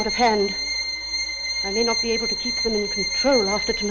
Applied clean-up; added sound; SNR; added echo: none; Bowed string instrument; 1 dB; none.